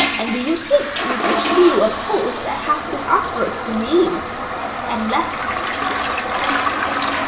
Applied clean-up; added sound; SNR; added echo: none; Toilet flush; 1 dB; reverberation time 1.0 s.